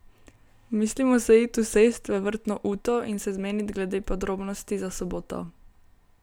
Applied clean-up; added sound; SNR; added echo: none; none; none; none.